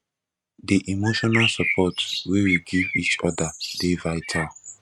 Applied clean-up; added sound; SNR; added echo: neural mask model RNNoise.